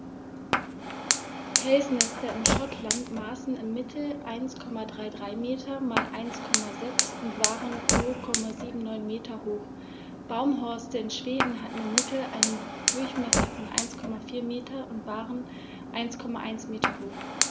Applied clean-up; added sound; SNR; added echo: none; Fire; -2 dB; none.